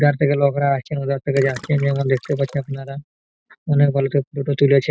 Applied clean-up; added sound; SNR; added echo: neural mask model RNNoise.